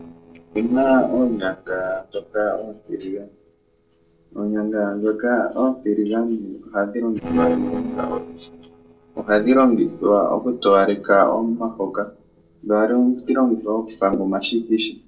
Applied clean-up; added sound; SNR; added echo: neural separator model SepFormer DNS4.